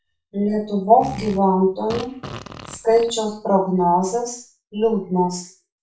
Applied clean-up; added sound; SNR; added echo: none; Fart; 14 dB; reverberation time 0.3 s.